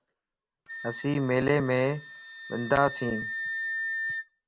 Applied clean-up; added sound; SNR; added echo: none; Wind instrument, woodwind instrument; 7 dB; none.